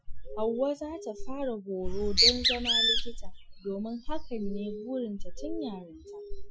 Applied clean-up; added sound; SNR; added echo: classical method Wiener filter.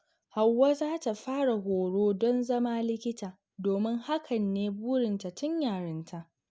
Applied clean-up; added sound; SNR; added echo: none; none; none; none.